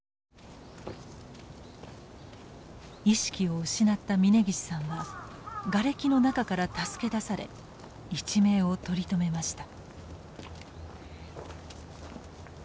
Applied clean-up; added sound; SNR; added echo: none; none; none; none.